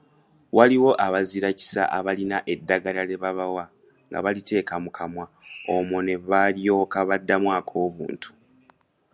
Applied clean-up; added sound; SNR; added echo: none; none; none; none.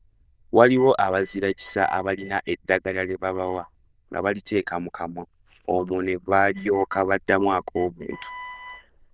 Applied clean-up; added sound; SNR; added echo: neural diffusion model UNIVERSE++.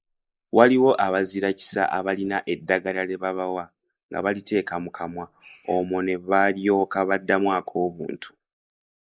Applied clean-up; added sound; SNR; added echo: neural mask model Resemble Enhance denoiser.